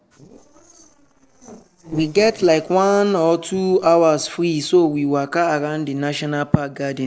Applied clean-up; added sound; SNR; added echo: neural separator model SepFormer DNS4.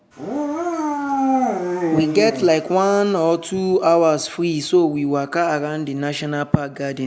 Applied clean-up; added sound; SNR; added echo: none; Dog; 4 dB; none.